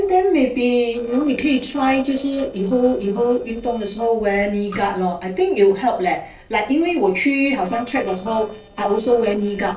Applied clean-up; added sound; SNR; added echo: neural separator model SepFormer DNS4.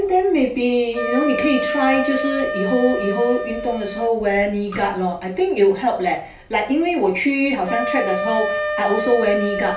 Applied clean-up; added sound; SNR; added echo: none; Wind instrument, woodwind instrument; 7 dB; reverberation time 0.3 s.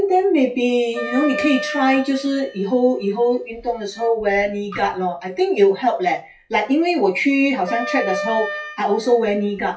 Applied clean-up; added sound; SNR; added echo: classical method WPE with log-MMSE.